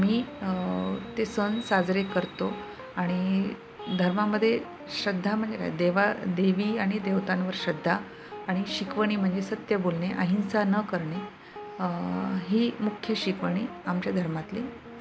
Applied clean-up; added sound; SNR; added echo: none; Guitar; 16 dB; none.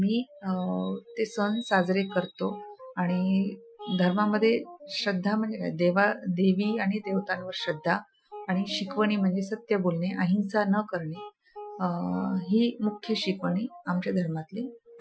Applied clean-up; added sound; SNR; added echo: classical method Wiener filter.